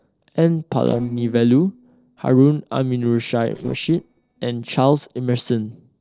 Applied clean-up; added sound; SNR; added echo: neural separator model SepFormer DNS4.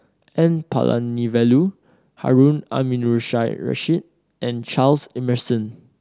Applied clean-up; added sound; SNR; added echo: none; none; none; none.